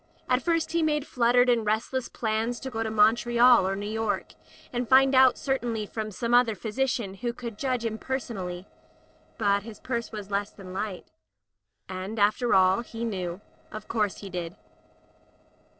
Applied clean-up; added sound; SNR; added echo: neural separator model SepFormer DNS4.